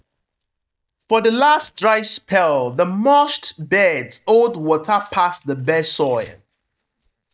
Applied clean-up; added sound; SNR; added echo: neural mask model DeepFilterNet 3.